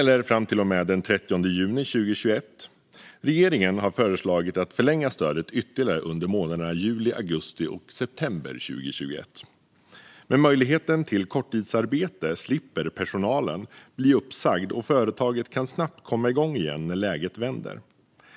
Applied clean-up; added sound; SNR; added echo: none; none; none; none.